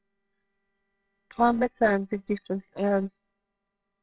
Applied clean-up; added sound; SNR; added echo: neural separator model SepFormer WHAMR!.